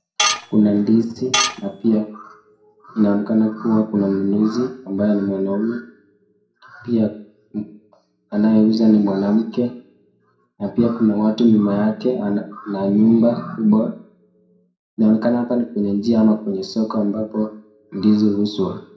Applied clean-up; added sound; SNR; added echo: none; Tools; 4 dB; reverberation time 0.5 s.